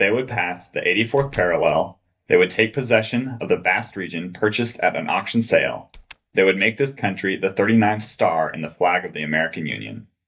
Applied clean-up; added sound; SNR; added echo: neural mask model DeepFilterNet 3.